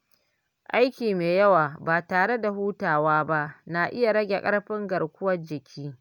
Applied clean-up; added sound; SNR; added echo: none; none; none; none.